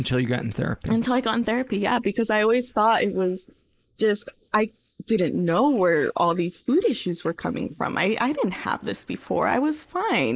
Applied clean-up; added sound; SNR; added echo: neural mask model Resemble Enhance denoiser.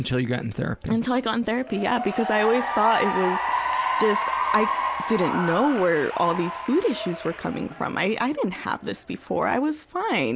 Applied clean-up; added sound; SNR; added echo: none; Applause / Cheering; 5 dB; none.